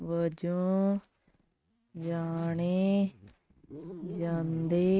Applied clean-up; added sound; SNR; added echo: neural mask model RNNoise.